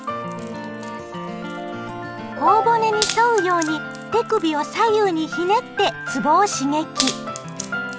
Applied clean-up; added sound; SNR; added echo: none; Wood; 14 dB; none.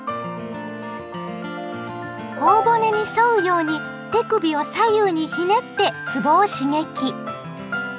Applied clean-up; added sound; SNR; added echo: none; none; none; none.